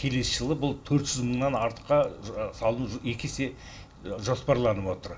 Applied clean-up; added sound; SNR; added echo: none; none; none; reverberation time 0.4 s.